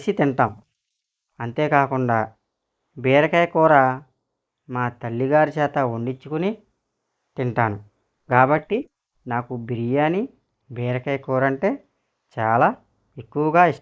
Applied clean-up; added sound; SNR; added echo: neural mask model Resemble Enhance denoiser.